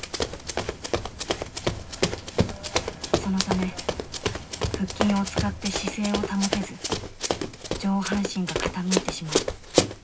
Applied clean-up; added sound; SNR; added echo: none; Run; -2 dB; reverberation time 0.4 s.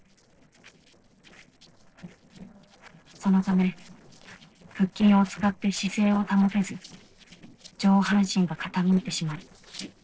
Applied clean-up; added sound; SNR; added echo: neural separator model SepFormer DNS4.